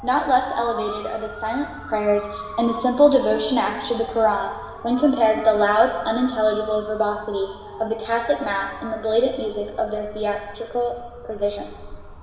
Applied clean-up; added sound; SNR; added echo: none; Motor vehicle (road) / Siren; 15 dB; reverberation time 1.9 s.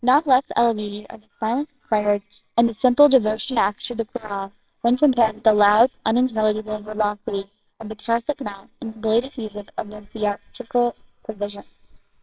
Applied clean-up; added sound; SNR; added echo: neural separator model SepFormer WHAMR!.